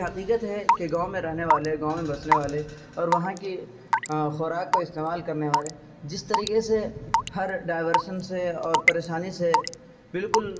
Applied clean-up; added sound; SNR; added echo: none; Raindrop / Drip / Water tap, faucet; 1 dB; reverberation time 1.3 s.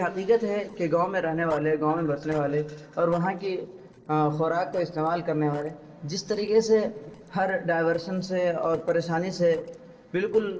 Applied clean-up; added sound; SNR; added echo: neural separator model SepFormer DNS4.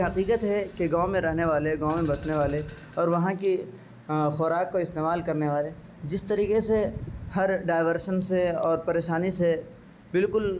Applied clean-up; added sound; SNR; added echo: none; none; none; none.